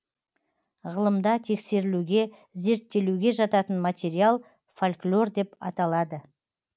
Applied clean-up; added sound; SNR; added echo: none; none; none; none.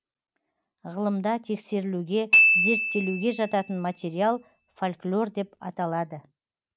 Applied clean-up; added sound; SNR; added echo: none; Glockenspiel; -3 dB; none.